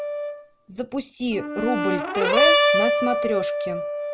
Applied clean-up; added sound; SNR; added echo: none; Brass instrument; -4 dB; none.